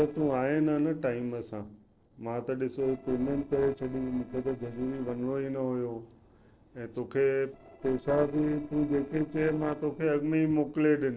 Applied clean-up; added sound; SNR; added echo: neural separator model SepFormer DNS4.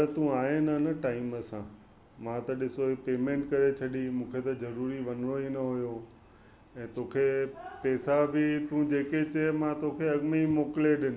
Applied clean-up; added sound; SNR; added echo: none; none; none; none.